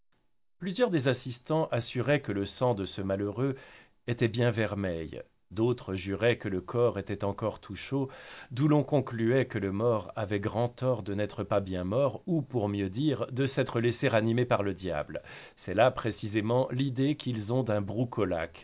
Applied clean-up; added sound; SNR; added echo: none; none; none; none.